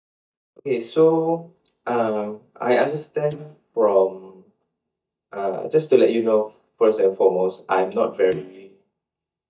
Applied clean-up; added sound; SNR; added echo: neural mask model DeepFilterNet 3.